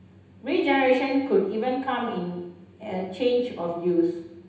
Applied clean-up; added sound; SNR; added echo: none; none; none; reverberation time 0.9 s.